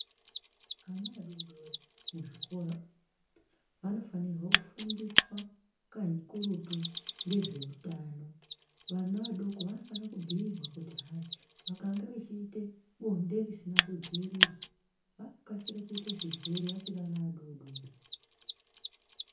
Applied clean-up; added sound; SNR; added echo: none; Mechanisms; 0 dB; reverberation time 0.6 s.